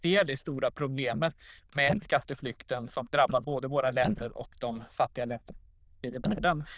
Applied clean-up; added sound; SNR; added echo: neural diffusion model UNIVERSE++.